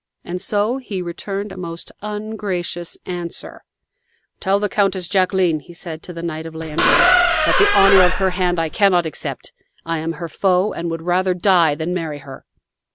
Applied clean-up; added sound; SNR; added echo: none; Squeak; -4 dB; none.